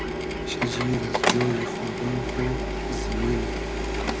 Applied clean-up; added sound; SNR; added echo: none; Printer; -3 dB; none.